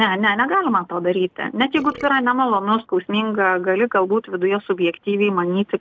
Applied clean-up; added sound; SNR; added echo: neural separator model SepFormer DNS4.